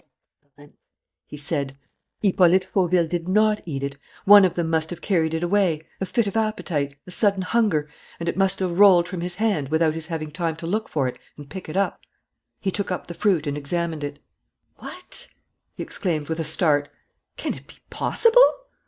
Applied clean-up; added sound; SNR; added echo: neural mask model DeepFilterNet 3.